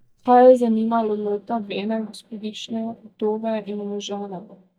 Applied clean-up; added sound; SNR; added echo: neural mask model DeepFilterNet 3.